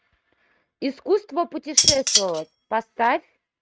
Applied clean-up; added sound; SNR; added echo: neural mask model RNNoise.